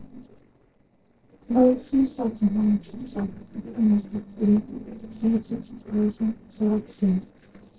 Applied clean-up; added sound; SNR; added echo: neural separator model SepFormer DNS4.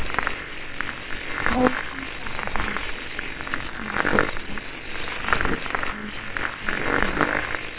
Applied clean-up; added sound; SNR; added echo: neural separator model SepFormer WHAMR!.